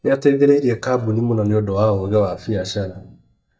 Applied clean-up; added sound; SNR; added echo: neural mask model DeepFilterNet 3.